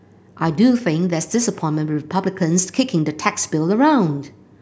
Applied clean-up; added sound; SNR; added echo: none; none; none; none.